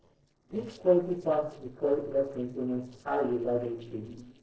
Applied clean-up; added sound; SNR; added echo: neural separator model SepFormer DNS4.